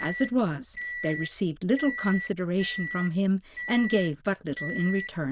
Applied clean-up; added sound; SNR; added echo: neural diffusion model UNIVERSE++.